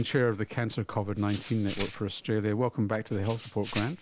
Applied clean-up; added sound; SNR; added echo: none; Rattle (instrument); 0 dB; none.